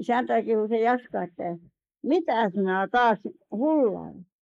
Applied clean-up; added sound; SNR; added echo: neural mask model Resemble Enhance denoiser.